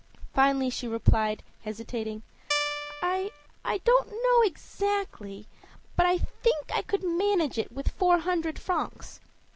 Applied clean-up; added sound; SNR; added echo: none; Guitar; 5 dB; none.